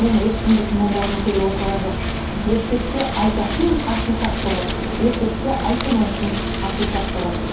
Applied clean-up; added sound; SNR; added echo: none; Wind; 1 dB; reverberation time 0.5 s.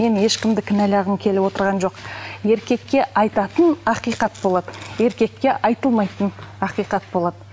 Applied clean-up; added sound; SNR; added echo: none; none; none; none.